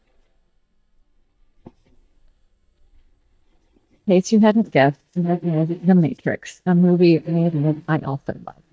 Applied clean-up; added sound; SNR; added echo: neural mask model DeepFilterNet 3.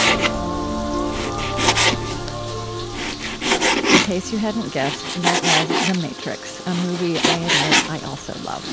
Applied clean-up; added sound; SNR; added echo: none; Frying (food); -3 dB; none.